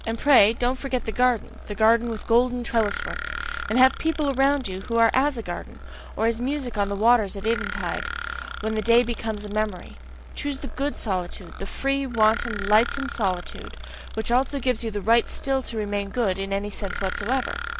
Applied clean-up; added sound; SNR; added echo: none; Burping, eructation; 13 dB; none.